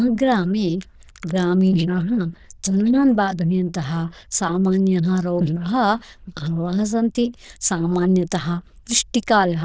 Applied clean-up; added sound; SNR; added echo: neural diffusion model UNIVERSE++.